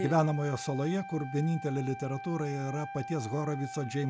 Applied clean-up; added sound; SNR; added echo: none; Wind instrument, woodwind instrument; 11 dB; none.